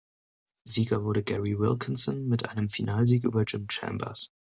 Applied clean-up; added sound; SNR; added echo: none; none; none; none.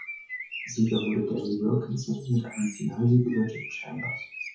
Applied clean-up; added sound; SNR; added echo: classical method WPE with log-MMSE.